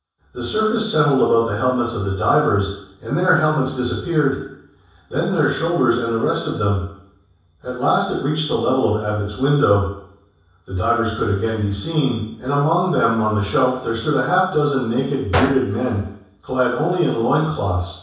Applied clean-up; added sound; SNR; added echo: none; Gunshot, gunfire; 8 dB; reverberation time 0.7 s.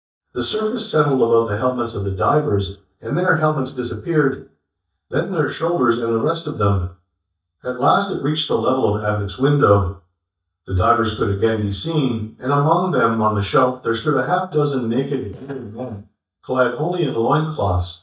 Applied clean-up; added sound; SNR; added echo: neural mask model DeepFilterNet 3.